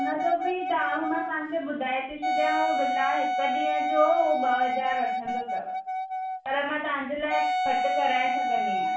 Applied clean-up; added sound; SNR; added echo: none; Wind instrument, woodwind instrument; 0 dB; reverberation time 0.4 s.